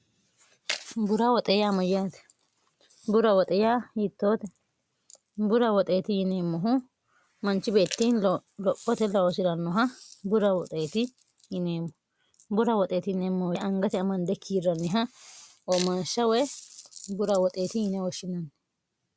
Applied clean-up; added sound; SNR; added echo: none; none; none; none.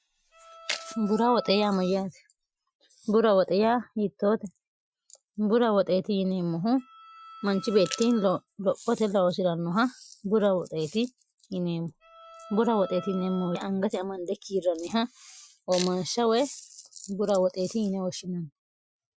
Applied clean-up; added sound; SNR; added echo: classical method Wiener filter.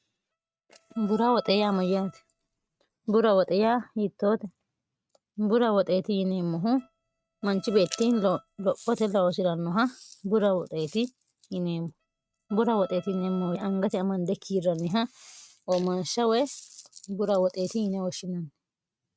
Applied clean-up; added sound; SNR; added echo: neural mask model RNNoise.